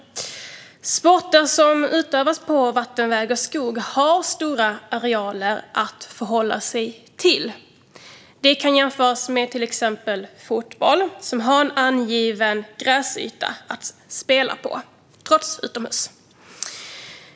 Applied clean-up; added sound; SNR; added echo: none; none; none; none.